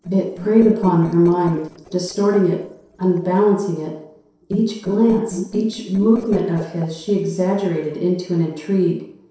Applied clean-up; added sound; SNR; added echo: neural separator model SepFormer DNS4.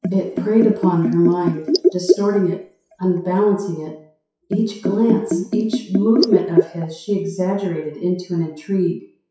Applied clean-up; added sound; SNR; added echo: classical method WPE with log-MMSE.